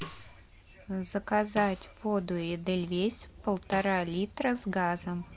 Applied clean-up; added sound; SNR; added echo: none; Snare drum + Train; 17 dB; none.